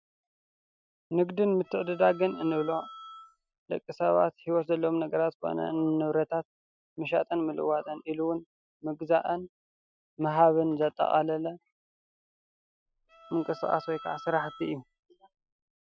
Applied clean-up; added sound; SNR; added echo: classical method Wiener filter.